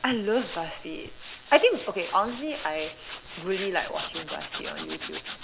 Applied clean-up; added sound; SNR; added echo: none; Tools; 12 dB; none.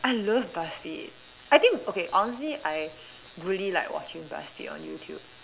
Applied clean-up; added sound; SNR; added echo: none; none; none; none.